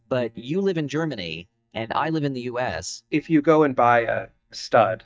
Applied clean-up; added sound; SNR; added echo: neural mask model DeepFilterNet 3.